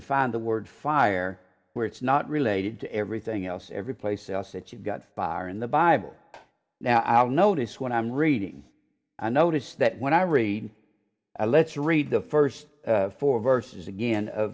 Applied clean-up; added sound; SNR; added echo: none; none; none; none.